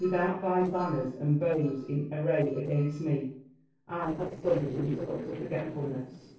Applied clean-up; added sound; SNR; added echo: neural separator model SepFormer DNS4.